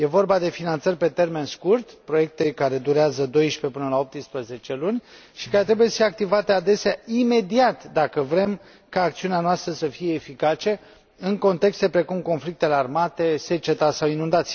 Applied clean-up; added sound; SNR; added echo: none; none; none; none.